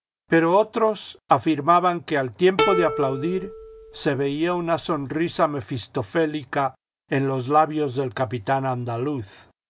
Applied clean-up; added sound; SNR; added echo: none; Plucked string instrument; 6 dB; none.